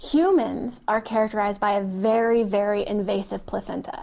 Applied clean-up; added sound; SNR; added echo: none; none; none; none.